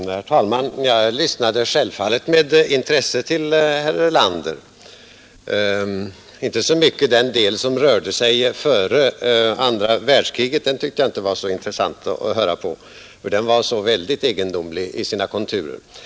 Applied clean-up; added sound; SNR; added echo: none; none; none; none.